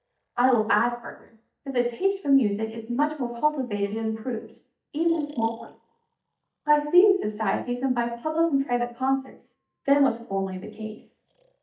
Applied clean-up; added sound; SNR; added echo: neural mask model DeepFilterNet 3.